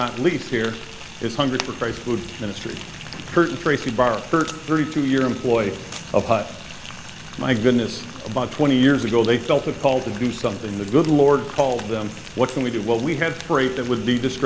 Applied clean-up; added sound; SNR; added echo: none; Frying (food); 16 dB; none.